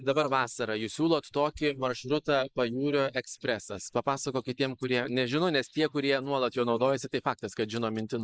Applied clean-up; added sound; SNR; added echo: neural mask model Resemble Enhance denoiser.